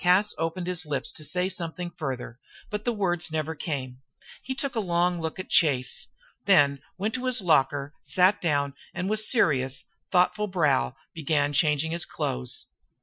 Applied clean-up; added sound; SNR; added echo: classical method Wiener filter.